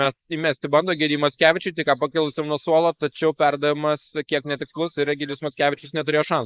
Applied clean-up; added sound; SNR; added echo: neural mask model Resemble Enhance denoiser.